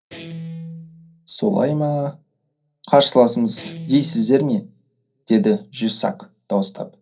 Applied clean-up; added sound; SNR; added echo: neural separator model SepFormer DNS4.